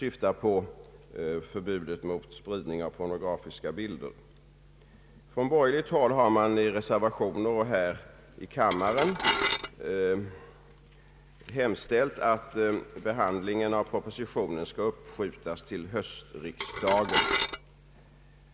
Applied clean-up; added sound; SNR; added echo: none; Dishes, pots, and pans / Glass; 0 dB; none.